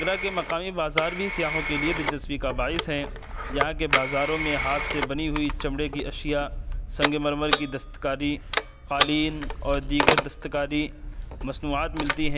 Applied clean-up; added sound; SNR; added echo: none; Telephone; 0 dB; none.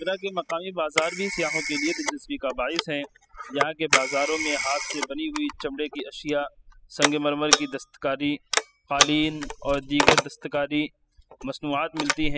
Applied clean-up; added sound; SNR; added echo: classical method spectral subtraction.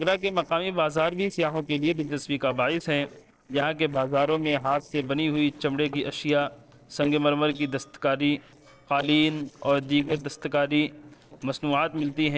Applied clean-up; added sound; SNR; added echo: neural separator model SepFormer DNS4.